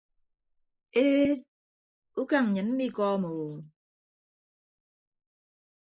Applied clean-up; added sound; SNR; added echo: neural mask model Resemble Enhance denoiser.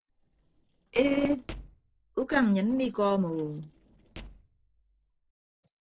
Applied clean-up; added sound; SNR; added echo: neural separator model SepFormer DNS4.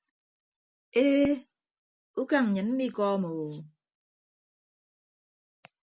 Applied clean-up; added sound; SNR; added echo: none; none; none; none.